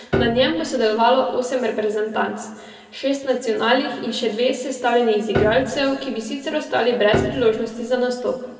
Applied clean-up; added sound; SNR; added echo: none; Piano; 7 dB; reverberation time 1.4 s.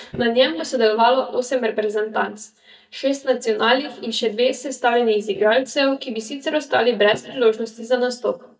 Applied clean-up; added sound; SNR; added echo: neural mask model DeepFilterNet 3.